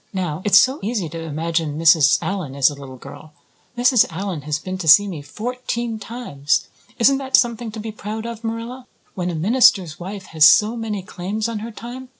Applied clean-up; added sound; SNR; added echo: none; none; none; none.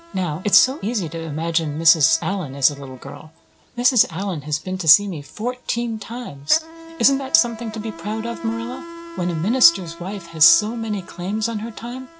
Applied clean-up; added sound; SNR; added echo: none; Insect; 18 dB; none.